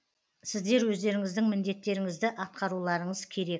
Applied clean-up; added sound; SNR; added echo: none; none; none; none.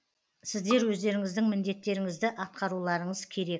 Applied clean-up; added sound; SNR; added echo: none; Bowed string instrument; 15 dB; none.